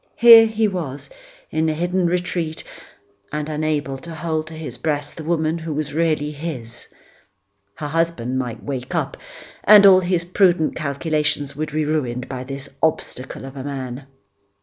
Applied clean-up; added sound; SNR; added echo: none; none; none; none.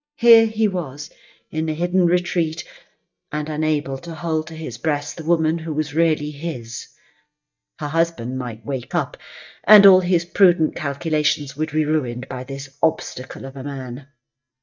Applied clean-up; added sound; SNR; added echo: neural mask model DeepFilterNet 3.